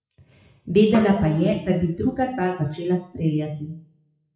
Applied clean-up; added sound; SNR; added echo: classical method WPE with log-MMSE.